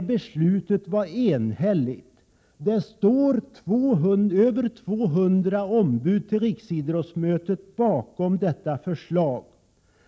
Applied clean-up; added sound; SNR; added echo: none; none; none; none.